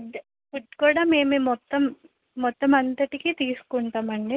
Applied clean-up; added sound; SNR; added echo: none; none; none; none.